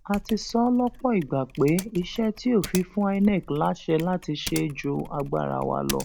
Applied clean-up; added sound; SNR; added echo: none; Typing; 16 dB; none.